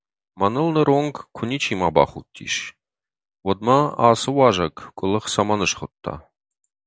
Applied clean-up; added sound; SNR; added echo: none; none; none; none.